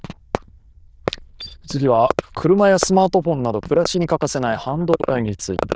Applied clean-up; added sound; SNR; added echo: neural diffusion model UNIVERSE++.